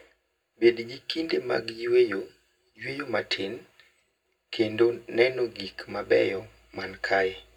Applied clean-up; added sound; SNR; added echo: none; none; none; reverberation time 0.3 s.